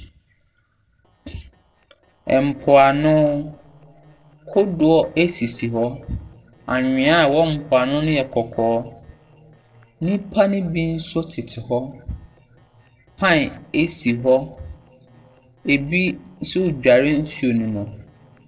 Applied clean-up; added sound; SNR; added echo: neural separator model SepFormer DNS4.